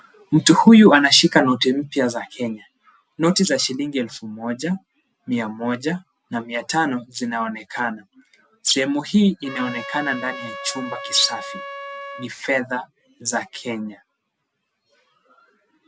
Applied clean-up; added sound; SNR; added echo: none; Trumpet; 13 dB; none.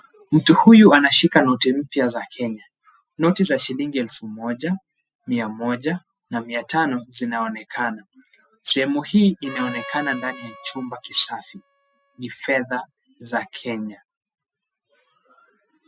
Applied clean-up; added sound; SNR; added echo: classical method spectral subtraction.